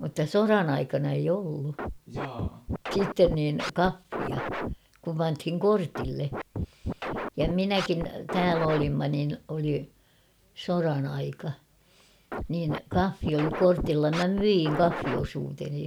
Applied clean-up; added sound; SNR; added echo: none; Scratching (performance technique); 6 dB; none.